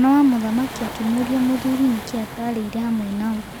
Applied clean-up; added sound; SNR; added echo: none; Waves, surf; 13 dB; none.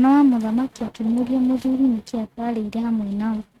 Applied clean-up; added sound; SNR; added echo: neural mask model RNNoise.